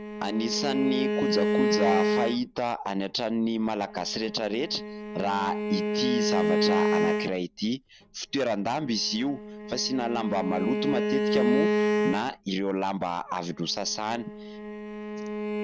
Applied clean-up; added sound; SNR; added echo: none; Bowed string instrument; 0 dB; none.